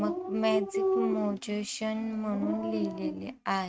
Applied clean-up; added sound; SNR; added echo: neural mask model RNNoise.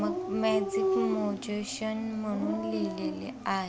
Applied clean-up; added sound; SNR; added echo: none; Dog; 1 dB; none.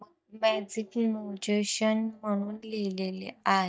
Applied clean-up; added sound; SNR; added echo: neural mask model DeepFilterNet 3.